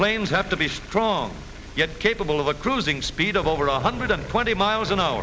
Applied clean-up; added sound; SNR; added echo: none; none; none; none.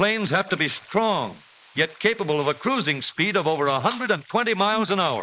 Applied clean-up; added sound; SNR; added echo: neural mask model Resemble Enhance denoiser.